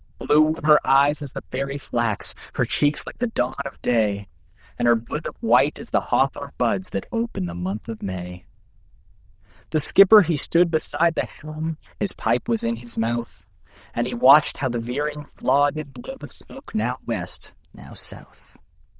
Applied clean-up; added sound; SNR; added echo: neural diffusion model UNIVERSE++.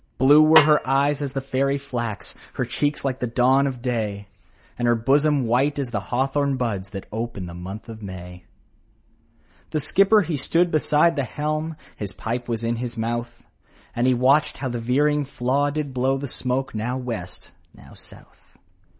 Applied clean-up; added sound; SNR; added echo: none; Snare drum; 3 dB; none.